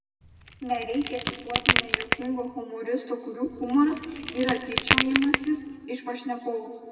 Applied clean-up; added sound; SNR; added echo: none; Crack; 0 dB; reverberation time 1.9 s.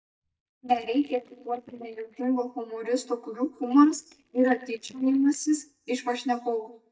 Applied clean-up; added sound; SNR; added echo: neural mask model DeepFilterNet 3.